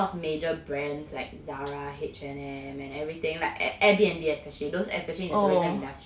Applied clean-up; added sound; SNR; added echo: none; none; none; none.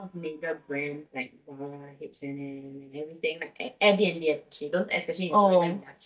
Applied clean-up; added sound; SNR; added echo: neural mask model DeepFilterNet 3.